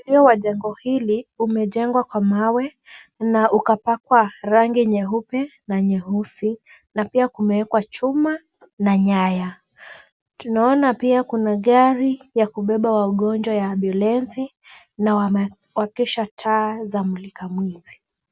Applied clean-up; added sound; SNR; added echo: none; none; none; none.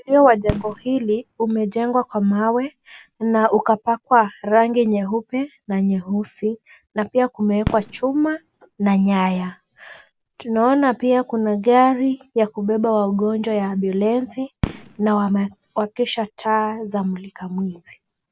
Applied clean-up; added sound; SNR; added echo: none; Fireworks; 16 dB; none.